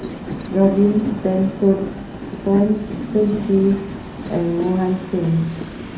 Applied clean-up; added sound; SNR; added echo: none; Train; 9 dB; reverberation time 0.7 s.